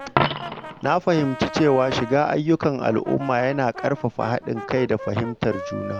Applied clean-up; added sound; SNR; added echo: none; Brass instrument + Coin (dropping); 9 dB; none.